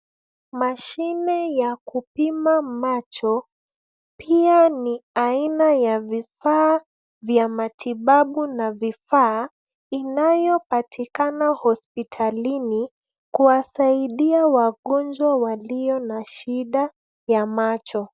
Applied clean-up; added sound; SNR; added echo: none; none; none; none.